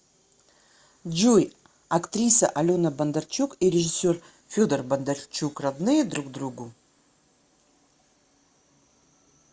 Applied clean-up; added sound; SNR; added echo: none; none; none; none.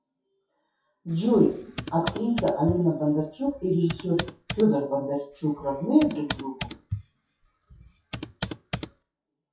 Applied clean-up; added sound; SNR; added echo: classical method WPE with log-MMSE.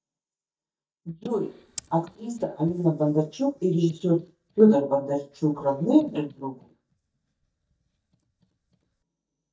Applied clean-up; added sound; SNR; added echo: neural mask model DeepFilterNet 3.